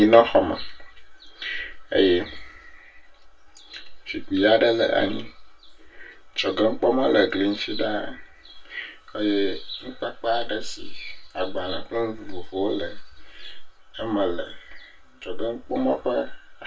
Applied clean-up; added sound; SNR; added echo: none; none; none; reverberation time 0.1 s.